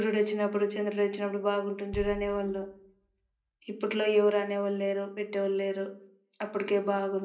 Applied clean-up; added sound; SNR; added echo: none; Bass drum; 19 dB; reverberation time 0.5 s.